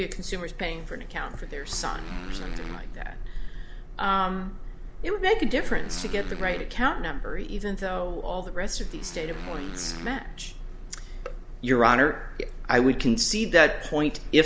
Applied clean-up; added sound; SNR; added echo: none; Motorcycle; 18 dB; none.